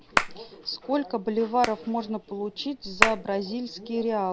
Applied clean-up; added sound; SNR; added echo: none; Hands; 3 dB; none.